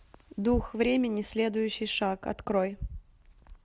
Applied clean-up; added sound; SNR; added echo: none; none; none; none.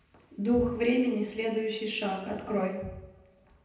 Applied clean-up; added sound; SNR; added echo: none; none; none; reverberation time 0.9 s.